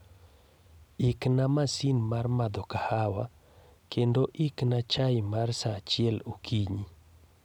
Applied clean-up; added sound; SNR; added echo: none; none; none; none.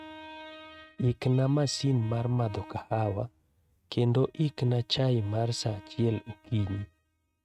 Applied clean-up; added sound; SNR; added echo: neural mask model RNNoise.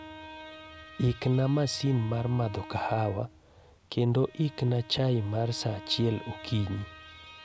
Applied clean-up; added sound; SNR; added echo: none; Bowed string instrument; 18 dB; none.